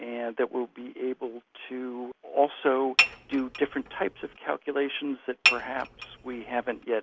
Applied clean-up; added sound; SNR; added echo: none; Dishes, pots, and pans / Chink, clink; -1 dB; none.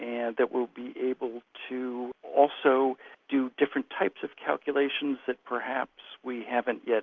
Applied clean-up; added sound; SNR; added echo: none; none; none; none.